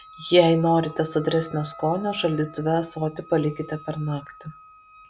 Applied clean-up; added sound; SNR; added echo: none; Wind instrument, woodwind instrument + Wind instrument, woodwind instrument; 20 dB; none.